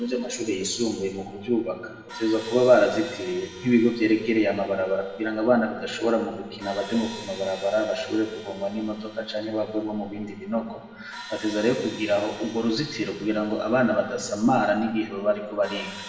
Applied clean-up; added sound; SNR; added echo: none; Crash cymbal; 19 dB; reverberation time 1.2 s.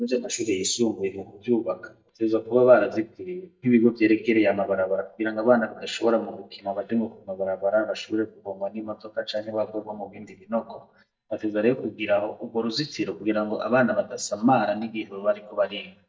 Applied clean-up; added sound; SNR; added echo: neural mask model DeepFilterNet 3.